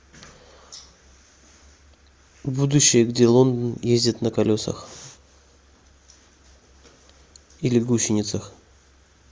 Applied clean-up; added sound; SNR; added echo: none; none; none; none.